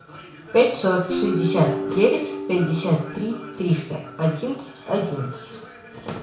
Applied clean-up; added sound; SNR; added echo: none; Guitar; 8 dB; reverberation time 0.6 s.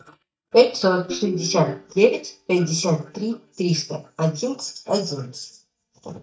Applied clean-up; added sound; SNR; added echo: neural mask model DeepFilterNet 3.